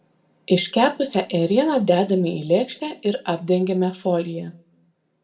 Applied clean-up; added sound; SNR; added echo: none; none; none; reverberation time 0.4 s.